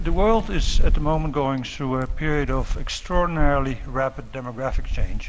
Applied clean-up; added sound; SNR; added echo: none; Thunder / Rain; -2 dB; none.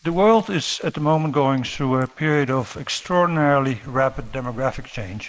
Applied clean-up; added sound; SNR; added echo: neural mask model Resemble Enhance denoiser.